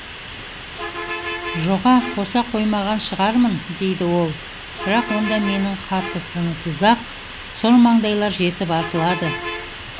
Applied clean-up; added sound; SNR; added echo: none; Bus; 10 dB; none.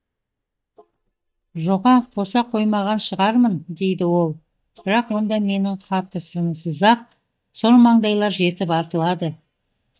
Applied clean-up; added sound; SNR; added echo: neural mask model DeepFilterNet 3.